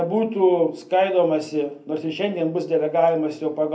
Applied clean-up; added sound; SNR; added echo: none; none; none; reverberation time 0.3 s.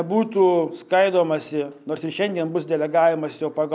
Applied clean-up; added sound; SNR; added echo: none; none; none; none.